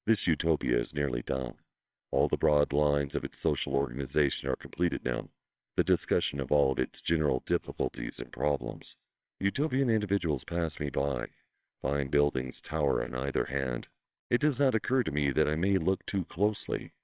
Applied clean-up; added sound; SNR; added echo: neural separator model SepFormer WHAMR!.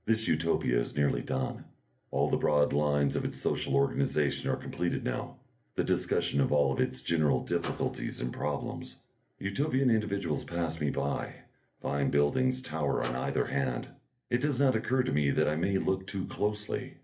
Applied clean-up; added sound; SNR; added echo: none; Microwave oven; 15 dB; reverberation time 0.3 s.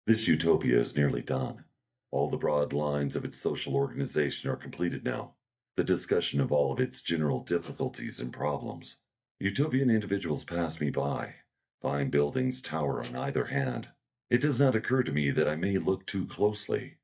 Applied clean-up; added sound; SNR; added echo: neural mask model DeepFilterNet 3.